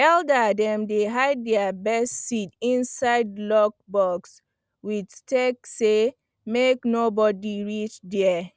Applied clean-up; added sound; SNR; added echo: none; none; none; none.